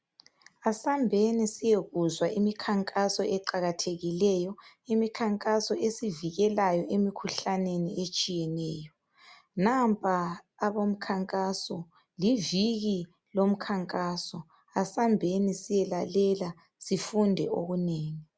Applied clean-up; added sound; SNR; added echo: none; none; none; none.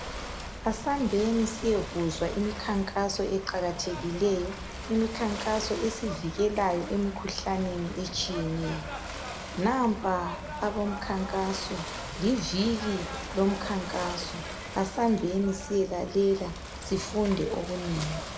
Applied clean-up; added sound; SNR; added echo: none; Ocean / Boat, Water vehicle; 8 dB; reverberation time 0.6 s.